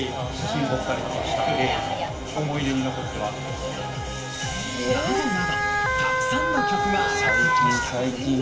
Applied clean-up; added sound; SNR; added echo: none; Motor vehicle (road) / Siren; 1 dB; reverberation time 0.3 s.